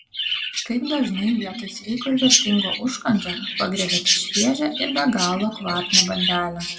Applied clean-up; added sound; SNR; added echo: none; Chirp, tweet; 1 dB; reverberation time 1.3 s.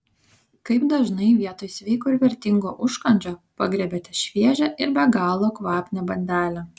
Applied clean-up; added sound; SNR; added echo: none; none; none; none.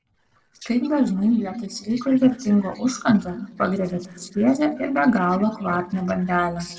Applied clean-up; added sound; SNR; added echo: neural separator model SepFormer DNS4.